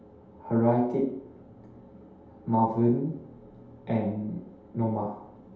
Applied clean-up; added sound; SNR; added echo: none; none; none; reverberation time 0.8 s.